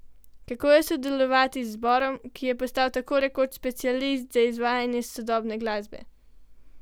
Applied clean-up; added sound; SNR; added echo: none; none; none; none.